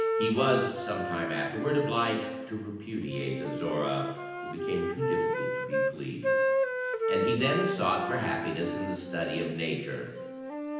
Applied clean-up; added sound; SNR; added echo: none; Wind instrument, woodwind instrument; 0 dB; reverberation time 0.9 s.